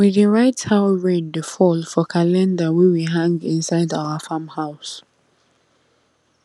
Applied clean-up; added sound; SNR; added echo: none; none; none; none.